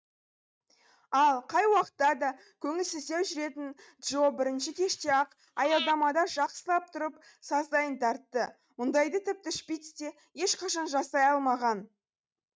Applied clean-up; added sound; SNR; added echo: neural mask model RNNoise.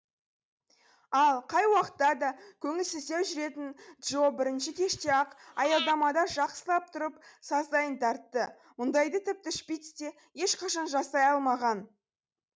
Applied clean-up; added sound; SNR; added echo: none; Breathing; 11 dB; none.